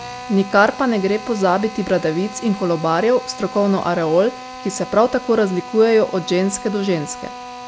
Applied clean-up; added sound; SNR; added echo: none; Drill; 14 dB; none.